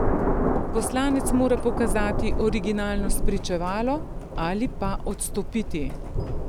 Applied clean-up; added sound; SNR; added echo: none; Thunder; -1 dB; none.